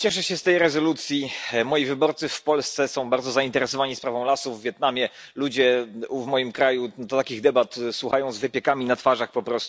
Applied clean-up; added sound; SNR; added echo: none; none; none; none.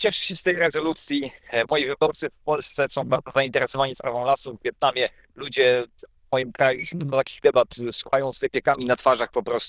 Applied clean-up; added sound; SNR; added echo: neural diffusion model UNIVERSE++.